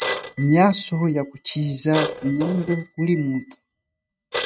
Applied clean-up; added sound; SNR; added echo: neural mask model RNNoise.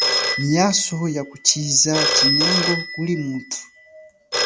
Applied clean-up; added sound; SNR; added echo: none; Telephone; 1 dB; none.